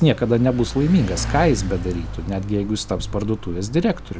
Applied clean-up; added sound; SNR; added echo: none; Mechanisms / Bicycle; 9 dB; none.